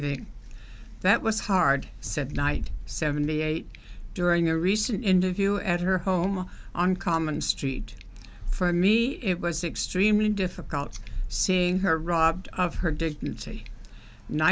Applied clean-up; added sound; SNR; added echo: none; none; none; none.